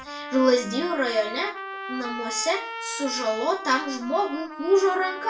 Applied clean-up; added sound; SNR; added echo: none; Trumpet; 10 dB; reverberation time 0.3 s.